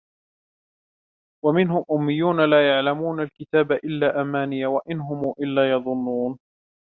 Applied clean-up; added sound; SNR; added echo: none; none; none; none.